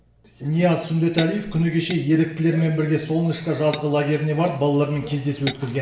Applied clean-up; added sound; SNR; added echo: none; Tap / Glass; 15 dB; reverberation time 0.7 s.